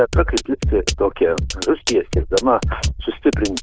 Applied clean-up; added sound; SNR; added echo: neural diffusion model UNIVERSE++.